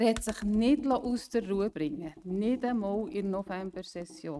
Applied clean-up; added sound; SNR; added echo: neural mask model RNNoise.